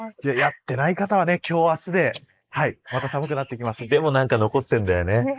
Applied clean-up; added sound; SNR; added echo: neural mask model Resemble Enhance denoiser.